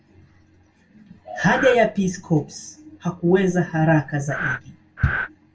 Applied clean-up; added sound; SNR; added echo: none; Breathing; 4 dB; reverberation time 0.2 s.